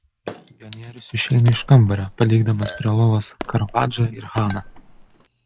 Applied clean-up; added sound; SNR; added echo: none; Fireworks + Chink, clink / Liquid; 15 dB; none.